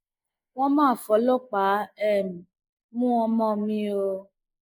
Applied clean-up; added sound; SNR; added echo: neural mask model Resemble Enhance denoiser.